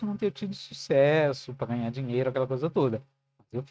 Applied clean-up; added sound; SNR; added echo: neural mask model RNNoise.